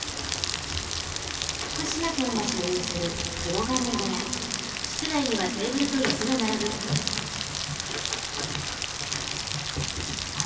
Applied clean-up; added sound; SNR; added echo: none; Rain; 1 dB; reverberation time 2.5 s.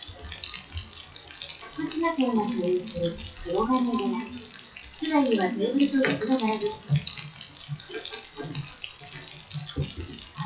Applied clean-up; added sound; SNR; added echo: classical method WPE with log-MMSE.